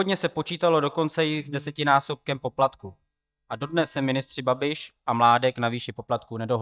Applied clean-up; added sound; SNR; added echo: neural mask model DeepFilterNet 3.